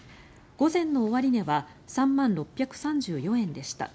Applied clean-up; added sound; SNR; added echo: none; none; none; none.